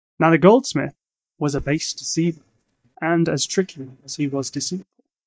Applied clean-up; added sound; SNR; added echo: neural mask model DeepFilterNet 3.